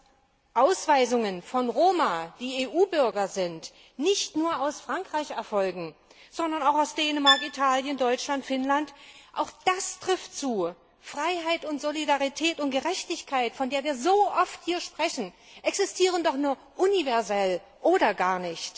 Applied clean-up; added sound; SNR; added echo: none; Bowed string instrument; 1 dB; none.